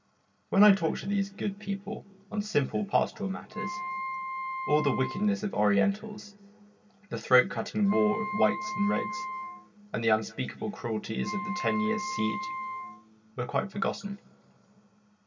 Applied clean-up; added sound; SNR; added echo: none; Wind instrument, woodwind instrument; 7 dB; reverberation time 3.0 s.